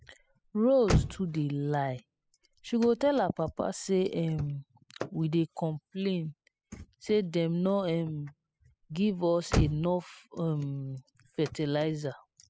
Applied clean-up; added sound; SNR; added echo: classical method spectral subtraction.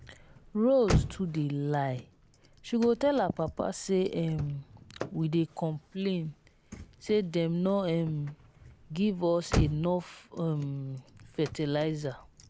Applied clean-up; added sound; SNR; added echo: none; Slam / Car; 8 dB; none.